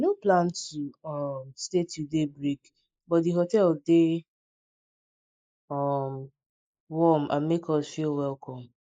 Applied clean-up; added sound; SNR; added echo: neural mask model Resemble Enhance denoiser.